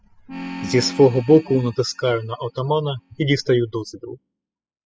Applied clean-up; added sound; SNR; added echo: classical method spectral subtraction.